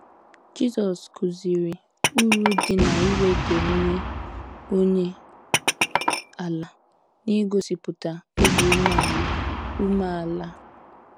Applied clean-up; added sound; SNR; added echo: none; Boom + Glass; 1 dB; none.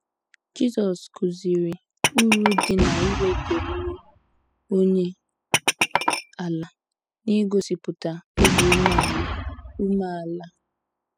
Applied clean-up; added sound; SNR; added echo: classical method spectral subtraction.